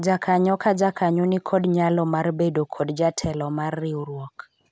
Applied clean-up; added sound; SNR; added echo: none; none; none; none.